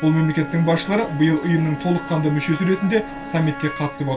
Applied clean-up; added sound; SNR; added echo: none; Wind instrument, woodwind instrument; 13 dB; reverberation time 0.2 s.